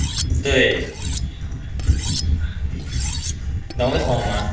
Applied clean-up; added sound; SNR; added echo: neural separator model SepFormer DNS4.